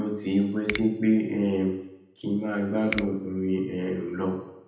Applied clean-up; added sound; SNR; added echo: none; Finger snapping; 13 dB; reverberation time 0.8 s.